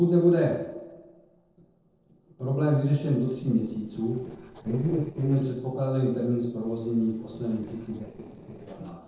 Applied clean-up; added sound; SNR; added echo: neural separator model SepFormer DNS4.